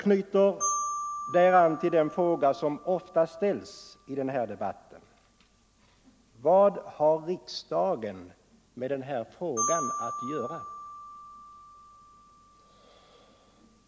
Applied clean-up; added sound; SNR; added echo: none; Marimba, xylophone; 11 dB; none.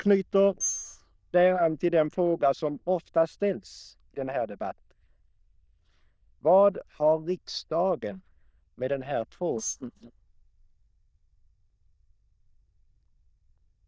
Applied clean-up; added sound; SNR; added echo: neural diffusion model UNIVERSE++.